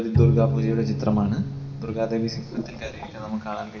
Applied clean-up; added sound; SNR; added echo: none; Bowed string instrument; -1 dB; reverberation time 1.2 s.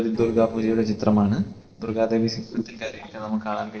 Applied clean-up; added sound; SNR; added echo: neural separator model SepFormer DNS4.